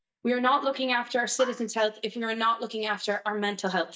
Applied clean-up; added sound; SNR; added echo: neural mask model DeepFilterNet 3.